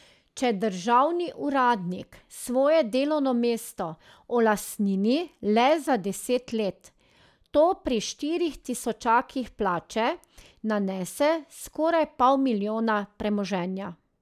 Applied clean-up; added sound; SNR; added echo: none; none; none; none.